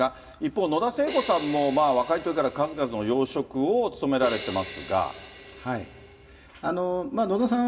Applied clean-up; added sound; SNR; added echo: none; Crash cymbal; 13 dB; reverberation time 0.4 s.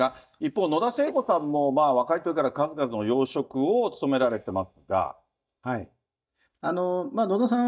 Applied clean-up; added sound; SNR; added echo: neural mask model DeepFilterNet 3.